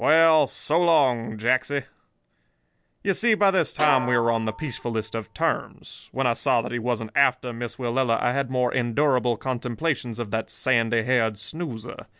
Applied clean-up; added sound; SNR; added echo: none; Snare drum; 10 dB; none.